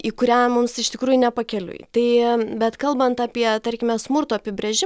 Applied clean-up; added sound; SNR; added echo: none; none; none; none.